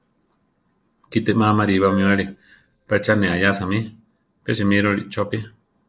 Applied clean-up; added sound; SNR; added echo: neural separator model SepFormer DNS4.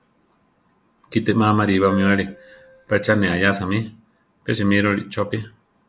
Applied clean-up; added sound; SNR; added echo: none; Keyboard (musical); 18 dB; none.